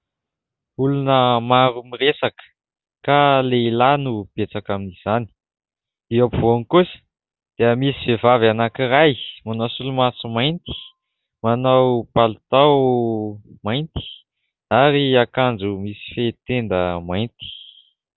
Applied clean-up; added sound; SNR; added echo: none; none; none; none.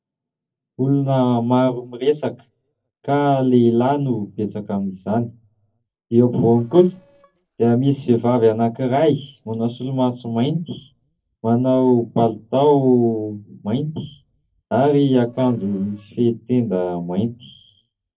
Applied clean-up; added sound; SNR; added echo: neural separator model SepFormer DNS4.